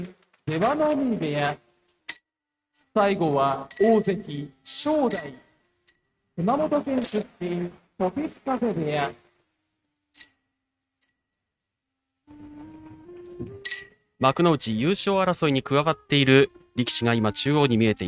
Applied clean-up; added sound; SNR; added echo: neural mask model RNNoise.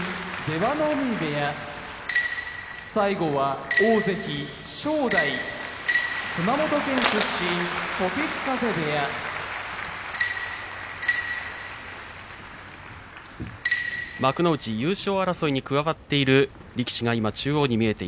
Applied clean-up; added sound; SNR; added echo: none; none; none; none.